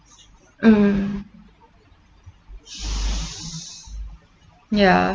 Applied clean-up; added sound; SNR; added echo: none; none; none; none.